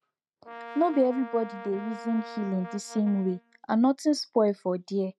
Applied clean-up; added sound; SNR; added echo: neural mask model RNNoise.